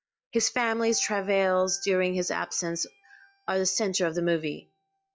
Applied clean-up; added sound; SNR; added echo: classical method log-MMSE.